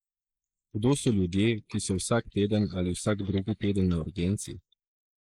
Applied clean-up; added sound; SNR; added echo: neural mask model Resemble Enhance denoiser.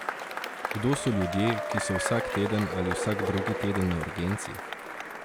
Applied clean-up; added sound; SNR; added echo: none; Applause / Crowd / Cheering; 3 dB; none.